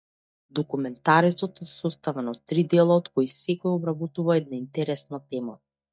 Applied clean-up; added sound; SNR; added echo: neural mask model DeepFilterNet 3.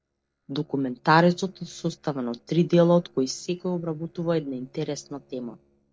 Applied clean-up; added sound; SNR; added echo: neural separator model SepFormer DNS4.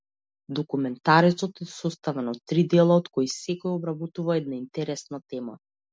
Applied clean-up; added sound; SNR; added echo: none; none; none; none.